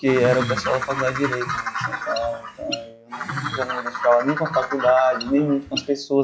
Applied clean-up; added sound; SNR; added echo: classical method log-MMSE.